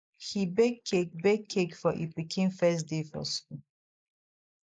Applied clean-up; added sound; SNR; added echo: neural mask model Resemble Enhance denoiser.